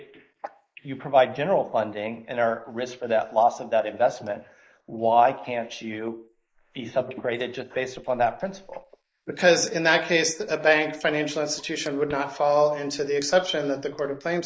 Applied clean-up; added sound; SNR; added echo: neural mask model Resemble Enhance denoiser.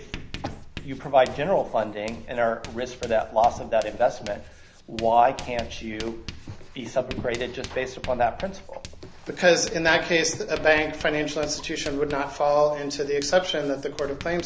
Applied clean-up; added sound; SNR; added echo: none; Writing; 15 dB; none.